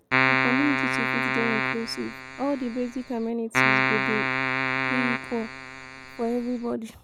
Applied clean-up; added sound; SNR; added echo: none; Keyboard (musical); -4 dB; none.